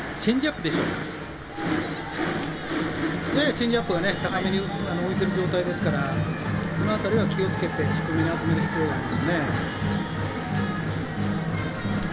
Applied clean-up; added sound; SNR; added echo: none; Rain; 17 dB; reverberation time 1.1 s.